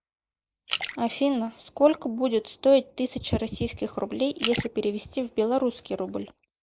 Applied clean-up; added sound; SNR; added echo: neural mask model Resemble Enhance denoiser.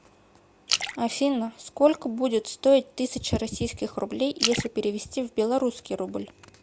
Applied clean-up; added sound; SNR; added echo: none; Splash, splatter; 9 dB; none.